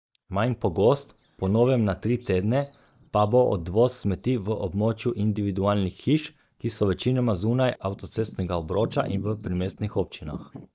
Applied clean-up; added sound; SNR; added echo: neural mask model DeepFilterNet 3.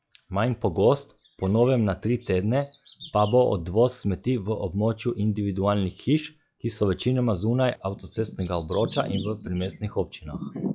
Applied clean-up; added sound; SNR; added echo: classical method log-MMSE.